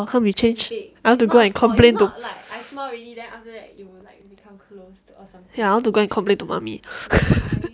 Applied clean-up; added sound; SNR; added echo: none; none; none; none.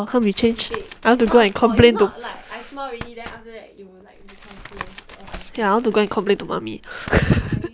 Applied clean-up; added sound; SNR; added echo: none; Tap; 19 dB; none.